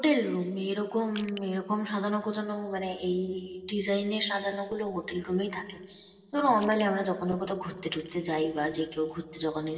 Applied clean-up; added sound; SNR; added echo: neural separator model SepFormer DNS4.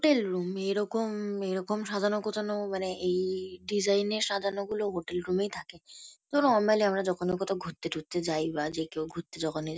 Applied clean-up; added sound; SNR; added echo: none; none; none; none.